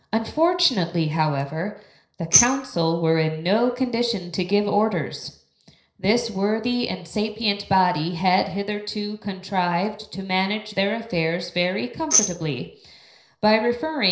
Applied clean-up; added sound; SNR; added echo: neural separator model SepFormer DNS4.